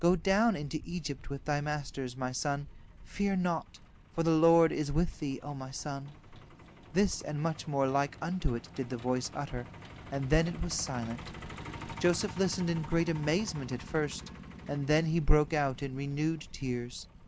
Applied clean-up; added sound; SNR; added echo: none; Truck; 16 dB; none.